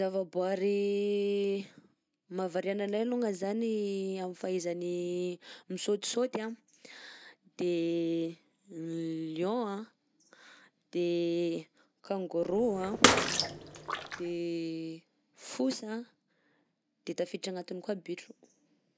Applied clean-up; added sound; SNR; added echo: none; Bathtub (filling or washing) / Water / Splash, splatter; -4 dB; none.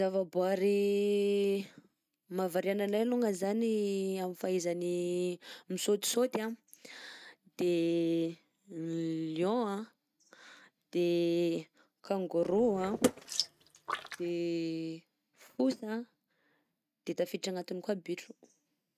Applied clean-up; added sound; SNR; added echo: neural mask model RNNoise.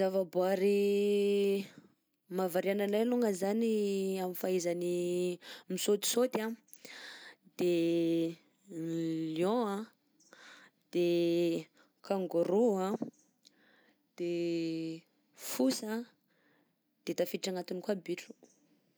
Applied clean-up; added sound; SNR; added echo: none; none; none; none.